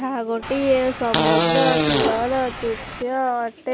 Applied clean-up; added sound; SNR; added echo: none; Fart; 0 dB; none.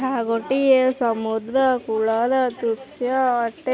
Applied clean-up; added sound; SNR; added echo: none; none; none; none.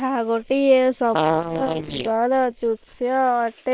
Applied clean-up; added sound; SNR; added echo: neural separator model SepFormer WHAM!.